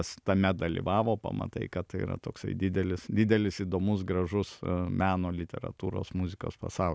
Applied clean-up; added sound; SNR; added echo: none; none; none; none.